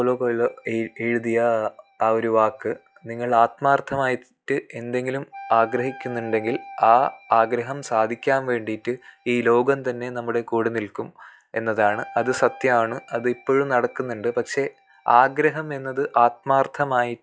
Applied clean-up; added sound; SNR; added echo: classical method log-MMSE.